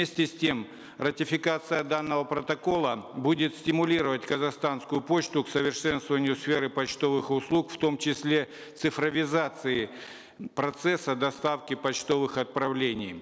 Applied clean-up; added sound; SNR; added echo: none; none; none; none.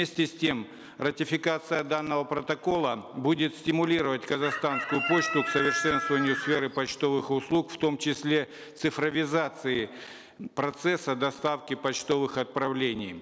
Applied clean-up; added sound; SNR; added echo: none; Chicken, rooster; 3 dB; none.